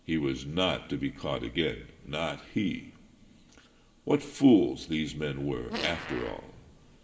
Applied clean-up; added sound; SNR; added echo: none; Fart; 10 dB; reverberation time 2.6 s.